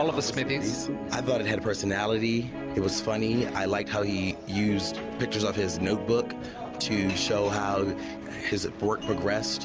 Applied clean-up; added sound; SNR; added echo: none; Guitar; 8 dB; none.